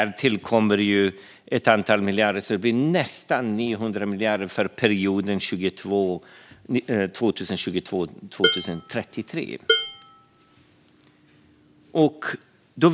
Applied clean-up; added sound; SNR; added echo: none; Dishes, pots, and pans; 2 dB; none.